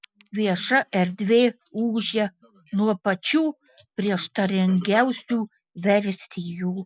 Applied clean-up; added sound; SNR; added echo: none; none; none; none.